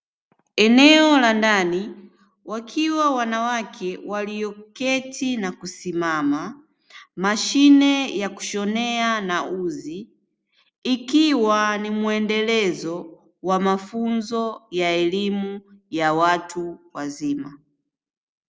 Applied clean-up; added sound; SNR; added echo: none; none; none; none.